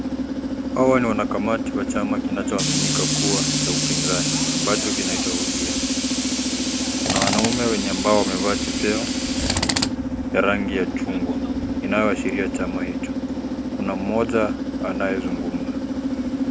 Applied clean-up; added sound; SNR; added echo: none; Tools; -3 dB; none.